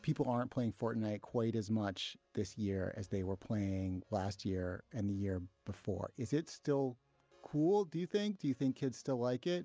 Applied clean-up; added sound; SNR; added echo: none; none; none; none.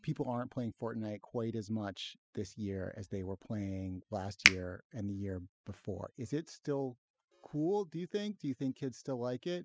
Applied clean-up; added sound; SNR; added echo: classical method spectral subtraction.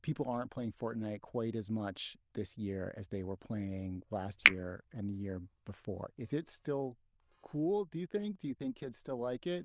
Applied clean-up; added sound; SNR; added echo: neural diffusion model UNIVERSE++.